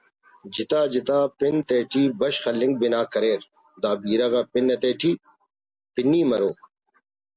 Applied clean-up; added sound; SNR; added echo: none; none; none; none.